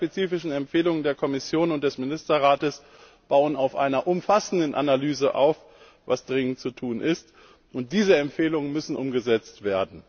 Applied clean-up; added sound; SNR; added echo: none; none; none; none.